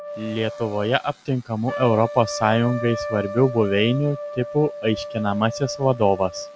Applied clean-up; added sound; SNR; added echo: none; Trumpet; 10 dB; none.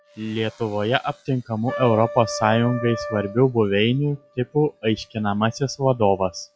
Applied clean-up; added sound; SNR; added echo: classical method log-MMSE.